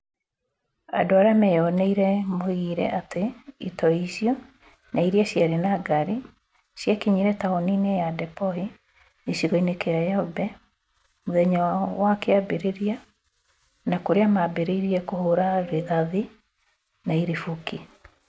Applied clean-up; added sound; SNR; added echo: none; Wind instrument, woodwind instrument; 17 dB; none.